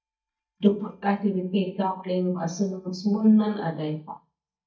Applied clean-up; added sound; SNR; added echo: neural mask model DeepFilterNet 3.